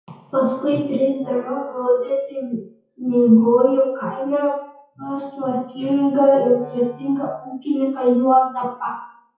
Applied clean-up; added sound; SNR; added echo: classical method WPE with log-MMSE.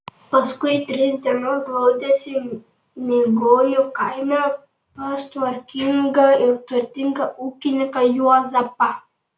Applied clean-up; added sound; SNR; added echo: none; none; none; none.